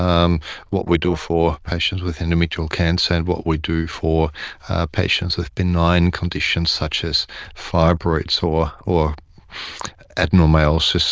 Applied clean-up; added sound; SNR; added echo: neural diffusion model UNIVERSE++.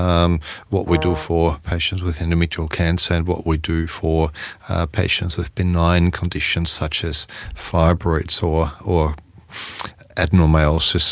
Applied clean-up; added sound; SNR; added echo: none; Brass instrument; 10 dB; none.